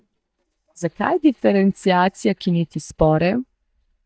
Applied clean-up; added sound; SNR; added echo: neural mask model DeepFilterNet 3.